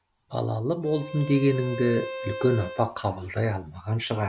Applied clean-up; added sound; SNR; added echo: none; Bowed string instrument; 12 dB; none.